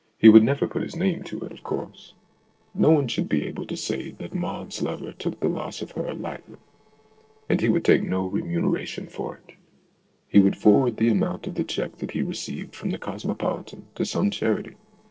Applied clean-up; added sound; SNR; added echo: neural separator model SepFormer DNS4.